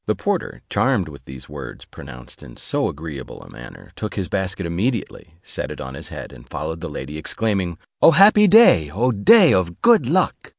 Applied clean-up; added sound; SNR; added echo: none; none; none; none.